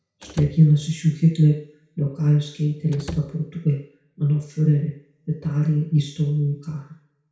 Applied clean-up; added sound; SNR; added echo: none; Slam / Wood; 16 dB; reverberation time 0.5 s.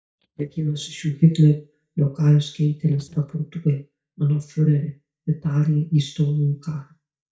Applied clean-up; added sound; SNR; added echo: neural mask model DeepFilterNet 3.